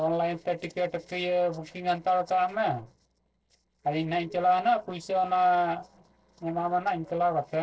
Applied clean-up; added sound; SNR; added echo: neural separator model SepFormer DNS4.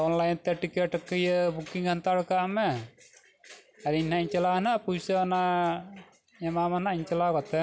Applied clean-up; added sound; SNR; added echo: none; none; none; none.